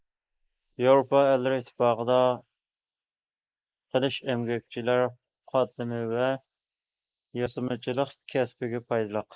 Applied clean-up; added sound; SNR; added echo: neural mask model Resemble Enhance denoiser.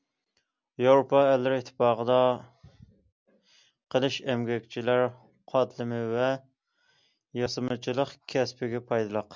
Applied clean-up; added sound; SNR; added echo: none; none; none; none.